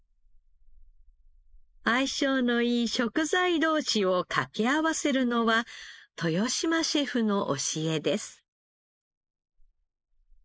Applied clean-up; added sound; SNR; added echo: neural mask model Resemble Enhance denoiser.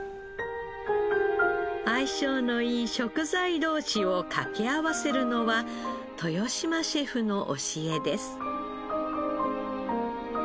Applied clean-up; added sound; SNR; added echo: none; none; none; none.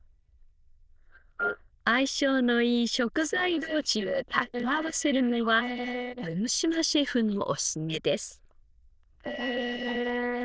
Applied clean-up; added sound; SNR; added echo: neural diffusion model UNIVERSE++.